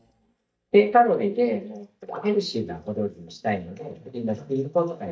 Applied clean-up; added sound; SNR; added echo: neural mask model DeepFilterNet 3.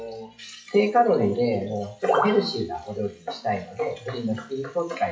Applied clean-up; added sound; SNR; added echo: classical method WPE with log-MMSE.